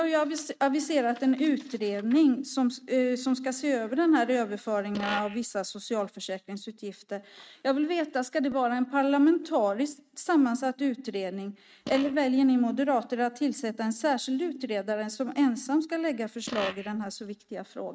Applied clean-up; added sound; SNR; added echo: neural mask model RNNoise.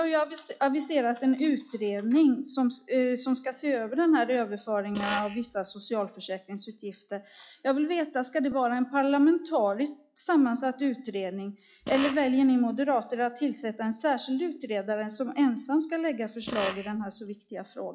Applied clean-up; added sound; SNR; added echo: classical method log-MMSE.